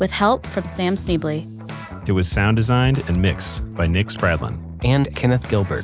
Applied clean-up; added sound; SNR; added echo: none; none; none; none.